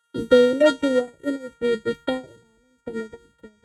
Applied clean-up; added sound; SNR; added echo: neural mask model RNNoise.